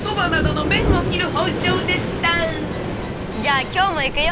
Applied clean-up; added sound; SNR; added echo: none; Waves, surf; 1 dB; none.